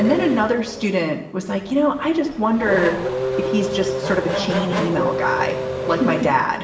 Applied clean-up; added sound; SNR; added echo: none; Race car, auto racing / Accelerating, revving, vroom; 5 dB; reverberation time 1.4 s.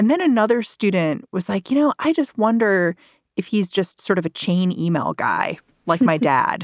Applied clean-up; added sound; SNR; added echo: none; none; none; none.